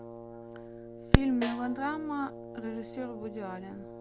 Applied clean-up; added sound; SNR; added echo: none; Snare drum + Brass instrument; 11 dB; none.